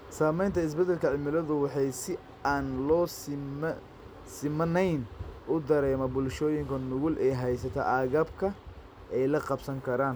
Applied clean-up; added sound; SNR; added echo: none; none; none; none.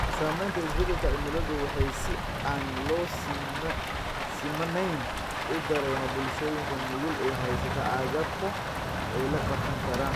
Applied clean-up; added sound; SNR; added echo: none; Rain; -2 dB; none.